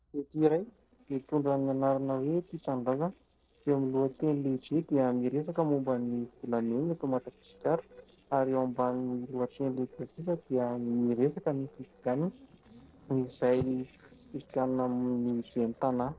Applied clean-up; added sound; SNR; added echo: neural separator model SepFormer DNS4.